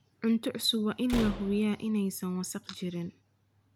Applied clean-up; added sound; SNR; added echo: none; Slam; 9 dB; none.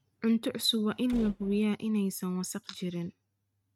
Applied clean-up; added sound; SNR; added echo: neural mask model RNNoise.